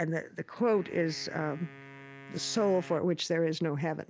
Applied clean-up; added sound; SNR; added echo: none; Wind instrument, woodwind instrument; 19 dB; none.